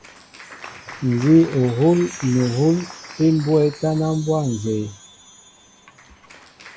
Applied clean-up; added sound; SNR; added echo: none; Wind chime + Applause; 19 dB; none.